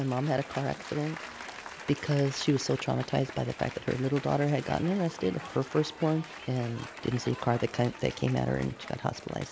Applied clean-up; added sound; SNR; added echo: none; Applause / Cheering; 14 dB; none.